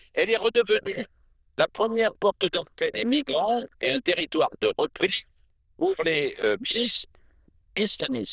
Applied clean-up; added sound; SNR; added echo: neural diffusion model UNIVERSE++.